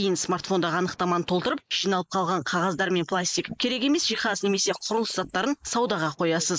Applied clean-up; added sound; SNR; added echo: neural mask model Resemble Enhance denoiser.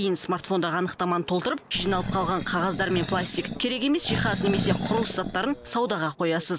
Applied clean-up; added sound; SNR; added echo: none; Animal; 5 dB; none.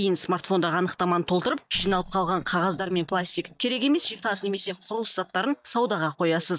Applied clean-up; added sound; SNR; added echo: neural mask model DeepFilterNet 3.